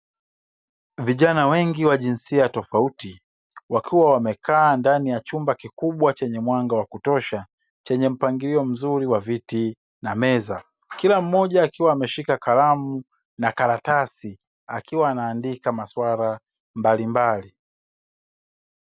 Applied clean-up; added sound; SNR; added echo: none; none; none; none.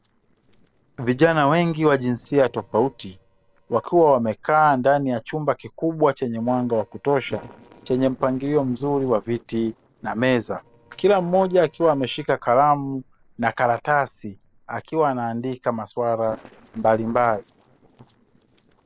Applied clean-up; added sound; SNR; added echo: neural separator model SepFormer DNS4.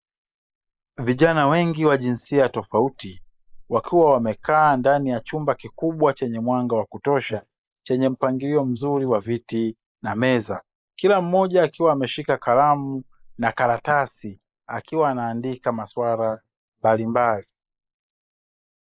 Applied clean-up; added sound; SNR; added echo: neural mask model Resemble Enhance denoiser.